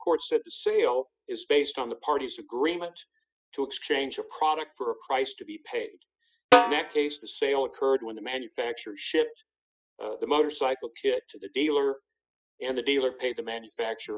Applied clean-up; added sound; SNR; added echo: classical method spectral subtraction.